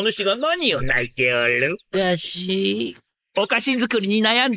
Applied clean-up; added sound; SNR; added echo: neural mask model Resemble Enhance denoiser.